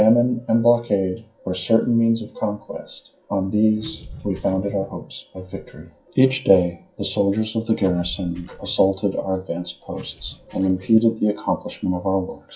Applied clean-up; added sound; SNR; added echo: classical method WPE with log-MMSE.